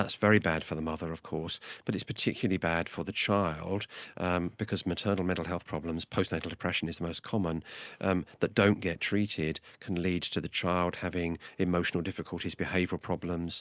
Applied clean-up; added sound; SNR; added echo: none; none; none; none.